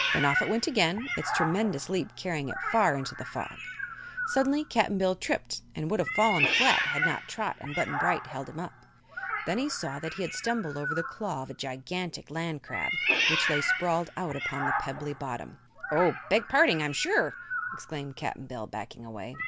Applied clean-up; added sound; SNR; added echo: none; Meow; 3 dB; none.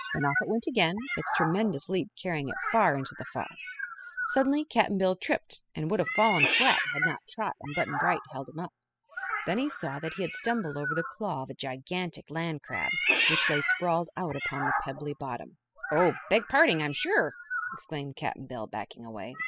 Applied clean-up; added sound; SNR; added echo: classical method spectral subtraction.